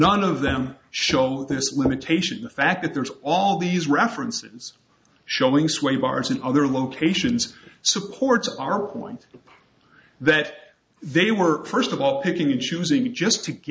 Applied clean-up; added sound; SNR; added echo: none; none; none; none.